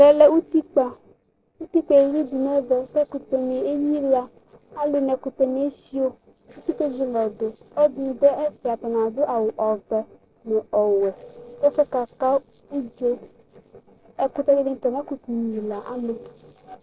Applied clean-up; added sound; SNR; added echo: neural separator model SepFormer DNS4.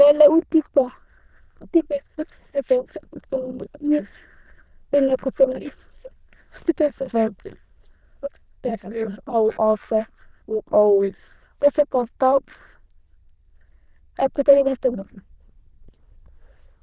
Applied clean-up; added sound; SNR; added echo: neural diffusion model UNIVERSE++.